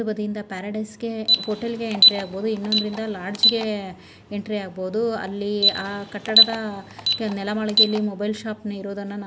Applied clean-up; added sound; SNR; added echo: none; Alarm; -3 dB; none.